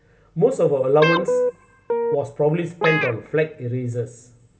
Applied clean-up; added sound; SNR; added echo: none; Guitar; 2 dB; reverberation time 0.3 s.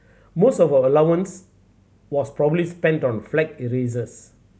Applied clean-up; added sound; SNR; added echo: none; none; none; none.